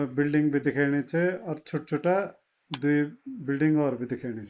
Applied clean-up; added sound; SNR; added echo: neural mask model Resemble Enhance denoiser.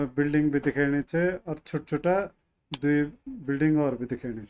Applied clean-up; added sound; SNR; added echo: neural mask model RNNoise.